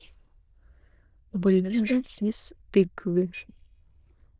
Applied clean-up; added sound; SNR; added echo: neural diffusion model UNIVERSE++.